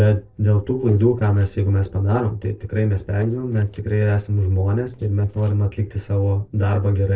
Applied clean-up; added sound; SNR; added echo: neural separator model SepFormer DNS4.